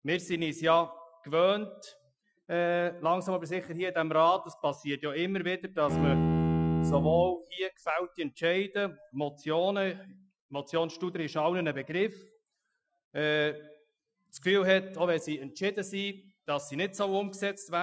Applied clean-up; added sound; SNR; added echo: classical method Wiener filter.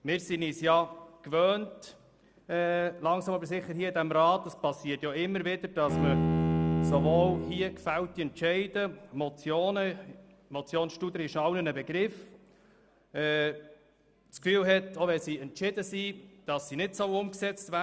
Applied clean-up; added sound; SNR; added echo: none; Bowed string instrument; 0 dB; none.